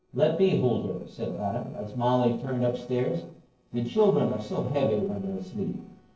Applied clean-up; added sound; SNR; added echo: neural separator model SepFormer DNS4.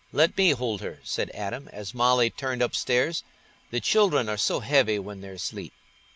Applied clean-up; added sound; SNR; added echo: none; none; none; none.